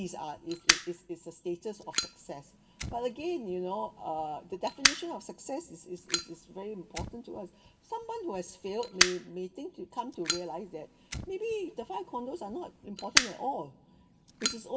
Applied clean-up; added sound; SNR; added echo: none; Fire; -2 dB; reverberation time 0.5 s.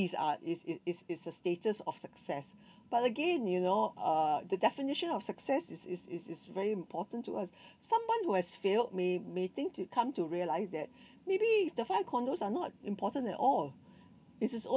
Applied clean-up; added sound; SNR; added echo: none; none; none; none.